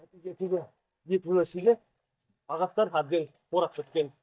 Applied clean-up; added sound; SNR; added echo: neural mask model DeepFilterNet 3.